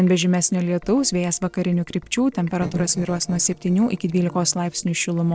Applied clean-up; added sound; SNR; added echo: neural separator model SepFormer DNS4.